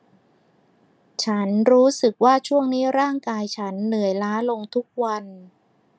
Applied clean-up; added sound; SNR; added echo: none; none; none; none.